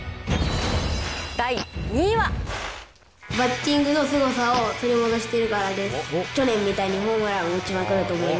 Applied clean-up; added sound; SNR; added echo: none; Fart; 16 dB; none.